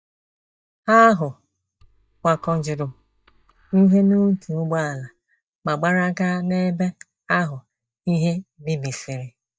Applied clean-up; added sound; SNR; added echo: neural mask model DeepFilterNet 3.